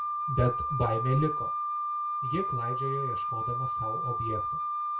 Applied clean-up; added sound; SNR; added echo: none; Wind instrument, woodwind instrument; -1 dB; reverberation time 0.2 s.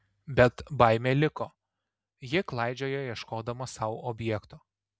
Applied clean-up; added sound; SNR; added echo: none; none; none; none.